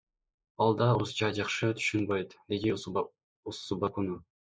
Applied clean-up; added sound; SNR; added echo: neural mask model Resemble Enhance denoiser.